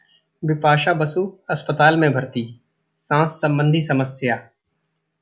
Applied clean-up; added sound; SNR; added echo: none; none; none; none.